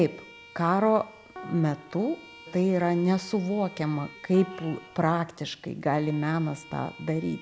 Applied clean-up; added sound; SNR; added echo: none; Piano + Bowed string instrument; 20 dB; none.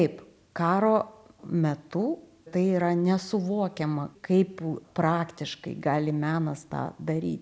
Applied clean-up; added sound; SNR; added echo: none; none; none; none.